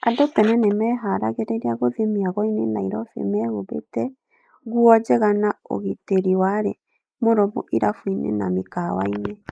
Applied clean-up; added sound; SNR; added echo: neural mask model Resemble Enhance denoiser.